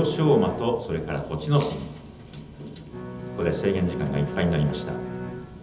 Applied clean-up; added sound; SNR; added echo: none; Bowed string instrument; 10 dB; reverberation time 1.2 s.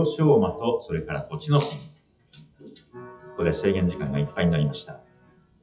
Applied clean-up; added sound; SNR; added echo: classical method WPE with log-MMSE.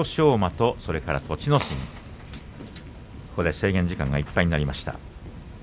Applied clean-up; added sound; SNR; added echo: none; none; none; none.